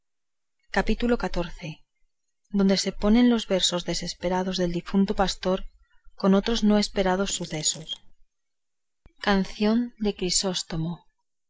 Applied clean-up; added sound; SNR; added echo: neural mask model Resemble Enhance denoiser.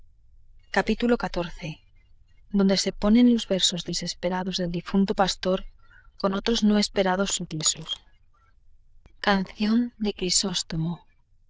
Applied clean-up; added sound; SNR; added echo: neural diffusion model UNIVERSE++.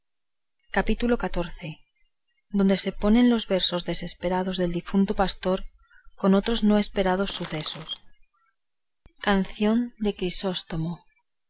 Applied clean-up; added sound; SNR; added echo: none; Crackle; 17 dB; none.